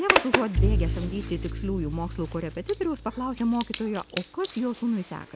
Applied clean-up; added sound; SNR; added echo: none; Zipper (clothing) + Bowed string instrument; -1 dB; none.